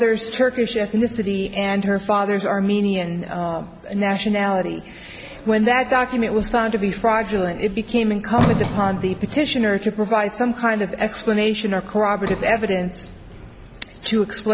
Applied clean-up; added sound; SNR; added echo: none; Sliding door; 13 dB; none.